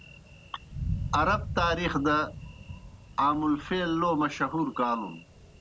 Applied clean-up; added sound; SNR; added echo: none; Thunder; 9 dB; none.